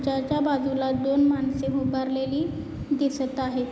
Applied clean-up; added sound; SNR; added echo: none; Bass guitar; 18 dB; none.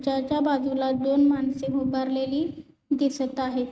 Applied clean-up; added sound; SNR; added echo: neural mask model RNNoise.